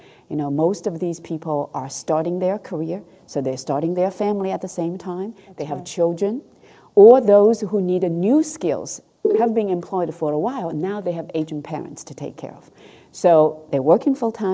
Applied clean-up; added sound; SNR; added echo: neural mask model Resemble Enhance denoiser.